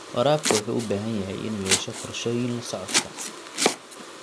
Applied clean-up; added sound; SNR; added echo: none; Domestic sounds, home sounds; 1 dB; none.